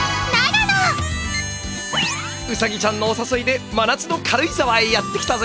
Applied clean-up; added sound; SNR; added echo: none; none; none; none.